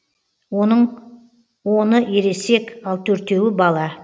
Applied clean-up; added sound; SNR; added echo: none; none; none; none.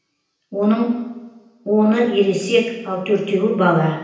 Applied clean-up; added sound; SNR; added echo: none; none; none; reverberation time 0.9 s.